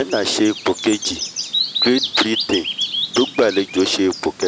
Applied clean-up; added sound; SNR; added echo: none; Bird vocalization, bird call, bird song; 5 dB; none.